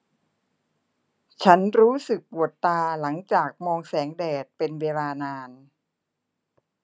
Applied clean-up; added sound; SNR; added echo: none; none; none; none.